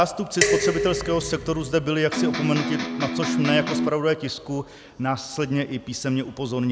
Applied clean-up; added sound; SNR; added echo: none; Electric guitar + Dishes, pots, and pans; 0 dB; none.